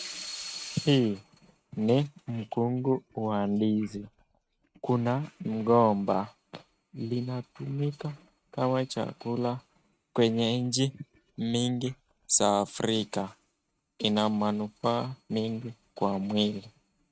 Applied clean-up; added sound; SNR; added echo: neural mask model RNNoise.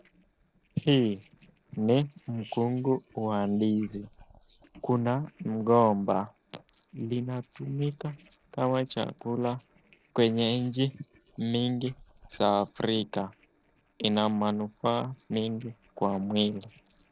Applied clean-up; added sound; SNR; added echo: neural separator model SepFormer DNS4.